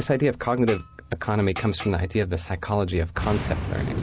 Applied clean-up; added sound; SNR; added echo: none; Boom; 9 dB; none.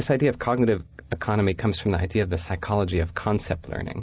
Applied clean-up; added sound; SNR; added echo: none; none; none; none.